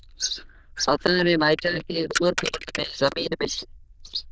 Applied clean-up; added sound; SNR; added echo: neural diffusion model UNIVERSE++.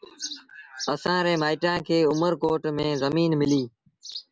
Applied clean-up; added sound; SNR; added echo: none; none; none; none.